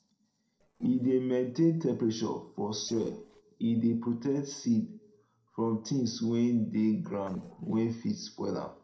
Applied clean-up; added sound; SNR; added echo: neural separator model SepFormer DNS4.